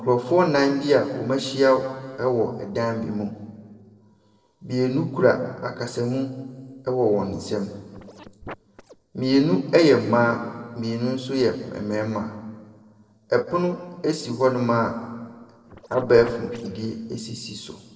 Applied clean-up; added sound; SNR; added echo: neural separator model SepFormer DNS4.